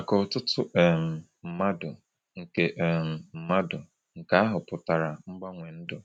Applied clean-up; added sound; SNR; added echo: none; none; none; none.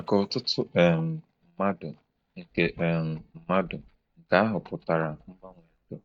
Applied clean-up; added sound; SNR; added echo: neural mask model DeepFilterNet 3.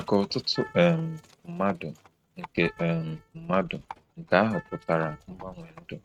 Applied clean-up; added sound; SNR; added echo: neural mask model RNNoise.